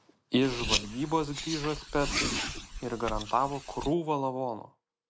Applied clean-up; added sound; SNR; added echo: none; Car; 4 dB; none.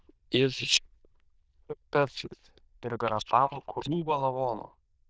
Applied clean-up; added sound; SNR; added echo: neural diffusion model UNIVERSE++.